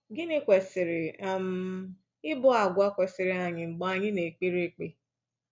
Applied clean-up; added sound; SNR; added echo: none; none; none; none.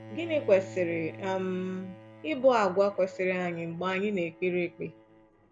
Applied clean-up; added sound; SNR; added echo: none; Bowed string instrument; 17 dB; none.